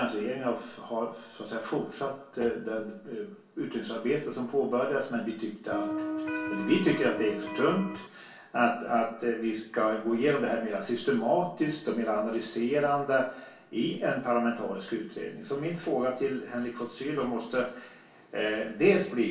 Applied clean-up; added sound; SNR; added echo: none; Electric guitar; 4 dB; reverberation time 0.3 s.